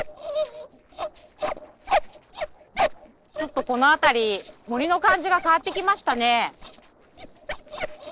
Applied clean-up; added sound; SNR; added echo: neural separator model SepFormer DNS4.